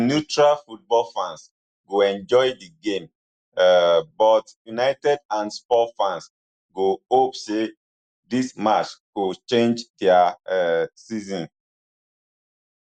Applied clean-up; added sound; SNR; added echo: none; none; none; none.